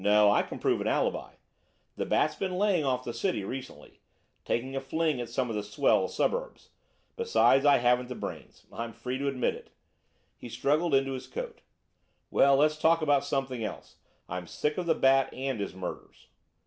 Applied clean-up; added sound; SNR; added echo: none; none; none; none.